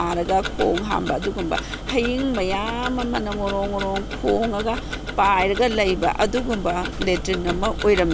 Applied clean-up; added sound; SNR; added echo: none; Tick-tock; 6 dB; none.